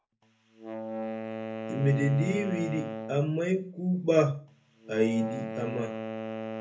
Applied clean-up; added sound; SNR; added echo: none; Wind instrument, woodwind instrument; 8 dB; reverberation time 0.3 s.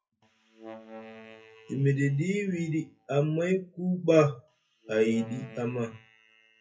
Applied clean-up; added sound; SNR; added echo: classical method WPE with log-MMSE.